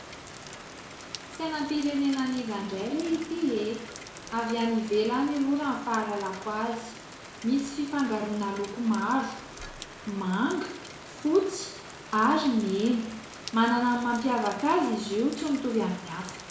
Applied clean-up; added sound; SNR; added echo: none; Rain; 14 dB; reverberation time 0.6 s.